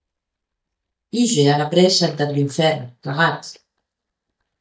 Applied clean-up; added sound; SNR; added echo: neural mask model DeepFilterNet 3.